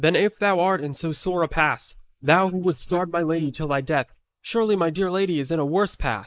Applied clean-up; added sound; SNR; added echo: neural mask model Resemble Enhance denoiser.